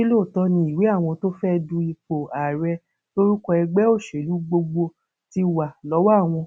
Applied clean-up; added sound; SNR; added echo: none; none; none; none.